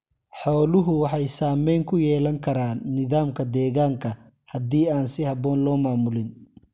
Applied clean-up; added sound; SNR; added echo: none; none; none; none.